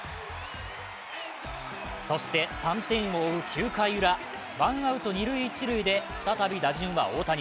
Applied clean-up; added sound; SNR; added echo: none; none; none; none.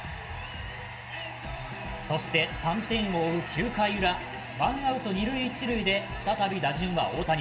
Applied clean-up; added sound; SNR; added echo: none; Mechanical fan; 17 dB; reverberation time 1.2 s.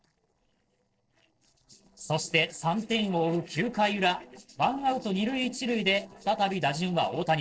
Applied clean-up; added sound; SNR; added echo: neural separator model SepFormer DNS4.